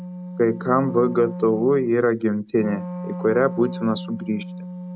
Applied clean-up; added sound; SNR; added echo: none; Wind instrument, woodwind instrument; 10 dB; none.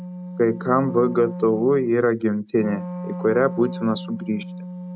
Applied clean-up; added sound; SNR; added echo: neural mask model RNNoise.